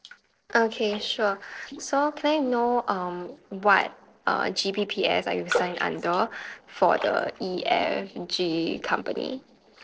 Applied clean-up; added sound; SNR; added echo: neural separator model SepFormer DNS4.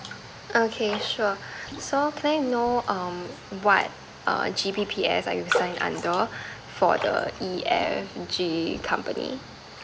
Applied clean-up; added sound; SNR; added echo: none; Raindrop; 12 dB; none.